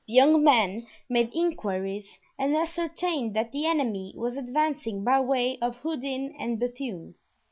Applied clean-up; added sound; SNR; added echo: none; none; none; none.